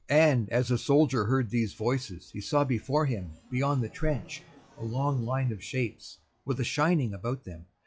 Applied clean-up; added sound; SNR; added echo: classical method log-MMSE.